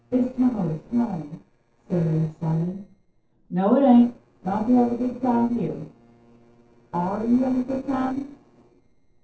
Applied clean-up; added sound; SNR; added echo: neural separator model SepFormer DNS4.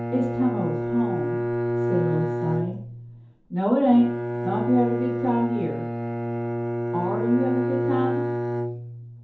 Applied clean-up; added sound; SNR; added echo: none; Bowed string instrument; 1 dB; reverberation time 0.6 s.